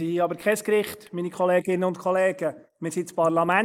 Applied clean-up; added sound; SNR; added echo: neural mask model Resemble Enhance denoiser.